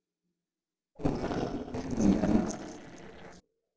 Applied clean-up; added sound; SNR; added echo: neural separator model SepFormer DNS4.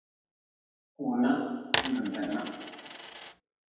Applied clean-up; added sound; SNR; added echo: none; Coin (dropping); 0 dB; reverberation time 1.1 s.